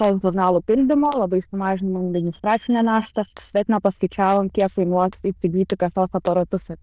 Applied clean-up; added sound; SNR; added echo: neural diffusion model UNIVERSE++.